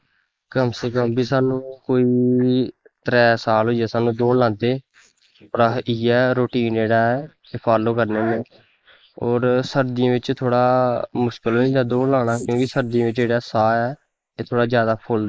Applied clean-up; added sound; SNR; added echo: neural mask model Resemble Enhance denoiser.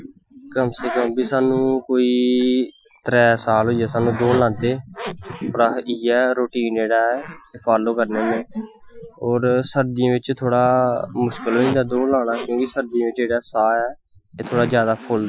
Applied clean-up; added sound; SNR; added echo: classical method Wiener filter.